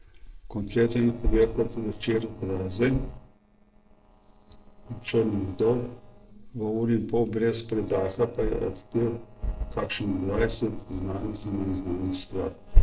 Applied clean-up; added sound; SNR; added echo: neural separator model SepFormer DNS4.